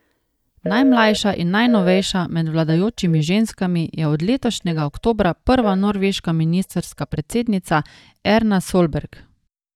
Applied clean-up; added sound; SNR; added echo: neural mask model DeepFilterNet 3.